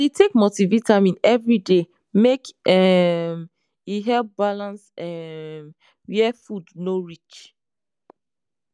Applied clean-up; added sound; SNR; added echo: none; none; none; none.